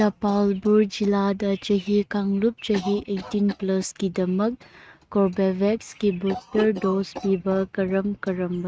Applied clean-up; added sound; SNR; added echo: neural mask model RNNoise.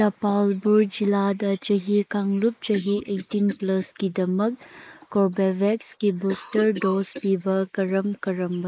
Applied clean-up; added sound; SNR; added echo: neural mask model Resemble Enhance denoiser.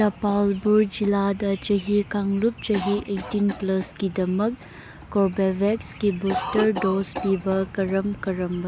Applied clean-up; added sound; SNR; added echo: none; Cough; 14 dB; none.